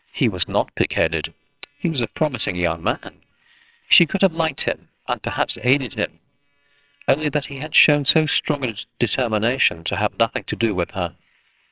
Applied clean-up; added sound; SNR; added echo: neural separator model SepFormer WHAMR!.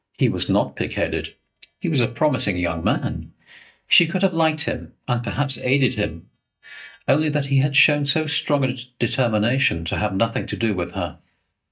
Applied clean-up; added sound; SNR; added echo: neural mask model DeepFilterNet 3.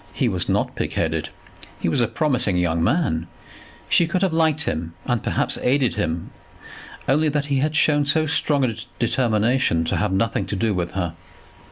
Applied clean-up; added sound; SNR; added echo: none; none; none; none.